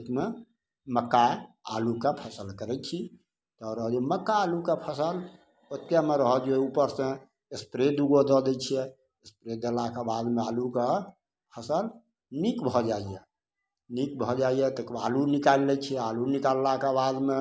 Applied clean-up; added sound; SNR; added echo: none; none; none; none.